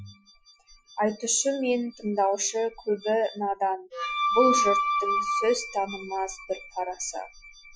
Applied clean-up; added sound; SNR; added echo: classical method Wiener filter.